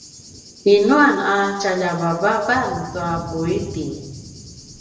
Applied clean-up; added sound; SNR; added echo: none; Thunder / Cricket; 16 dB; reverberation time 1.0 s.